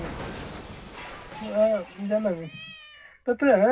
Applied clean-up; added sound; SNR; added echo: none; Cat; 15 dB; reverberation time 0.4 s.